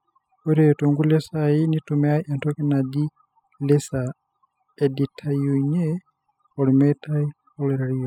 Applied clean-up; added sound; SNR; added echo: classical method spectral subtraction.